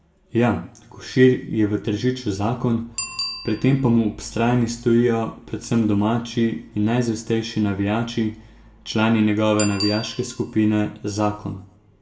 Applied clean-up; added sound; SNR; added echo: none; Bicycle bell; 17 dB; reverberation time 0.4 s.